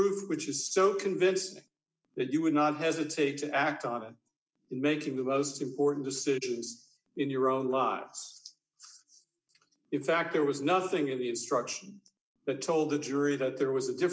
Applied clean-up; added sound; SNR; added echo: none; none; none; none.